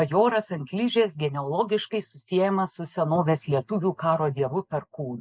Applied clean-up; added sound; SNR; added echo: neural mask model Resemble Enhance denoiser.